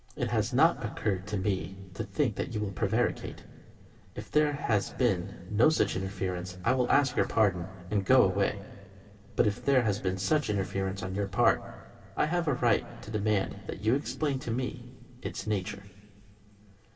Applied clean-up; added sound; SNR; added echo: none; none; none; reverberation time 2.6 s.